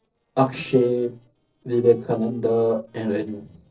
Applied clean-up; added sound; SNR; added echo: neural separator model SepFormer DNS4.